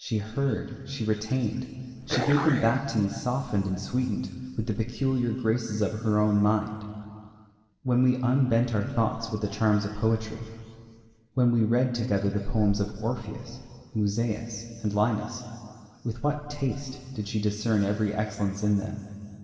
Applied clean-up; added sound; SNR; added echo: none; Dog; 5 dB; reverberation time 2.3 s.